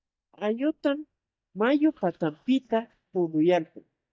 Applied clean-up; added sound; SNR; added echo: neural mask model DeepFilterNet 3.